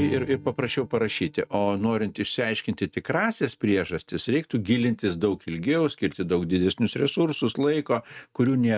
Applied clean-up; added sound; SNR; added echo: neural mask model RNNoise.